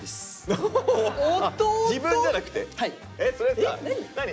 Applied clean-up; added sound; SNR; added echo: none; none; none; none.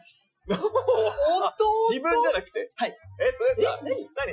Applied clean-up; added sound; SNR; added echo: classical method Wiener filter.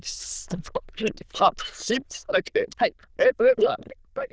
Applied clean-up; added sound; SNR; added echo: neural diffusion model UNIVERSE++.